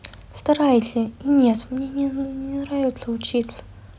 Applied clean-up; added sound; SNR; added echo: none; none; none; none.